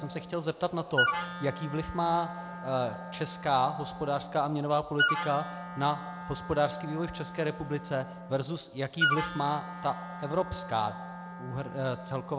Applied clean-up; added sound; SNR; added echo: none; Wind instrument, woodwind instrument; 4 dB; none.